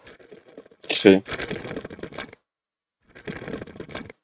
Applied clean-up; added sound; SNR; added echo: neural mask model RNNoise.